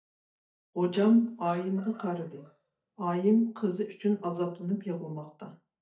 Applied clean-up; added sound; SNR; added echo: neural mask model DeepFilterNet 3.